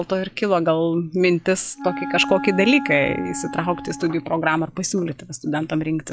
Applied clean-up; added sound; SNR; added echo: none; Wind instrument, woodwind instrument; 10 dB; none.